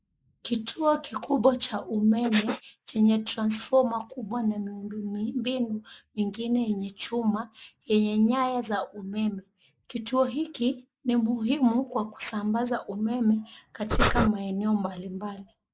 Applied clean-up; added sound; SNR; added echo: neural mask model Resemble Enhance denoiser.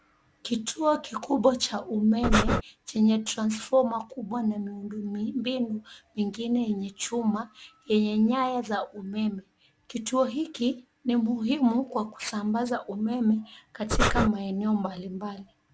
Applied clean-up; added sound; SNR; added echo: none; Breathing; -5 dB; none.